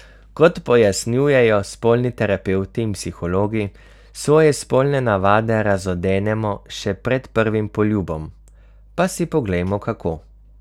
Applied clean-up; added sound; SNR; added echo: none; none; none; none.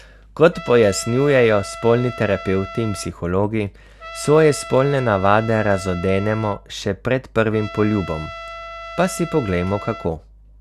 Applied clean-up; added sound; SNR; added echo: none; Trumpet; 15 dB; none.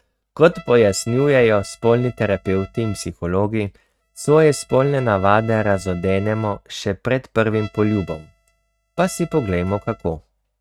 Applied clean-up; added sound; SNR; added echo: neural mask model RNNoise.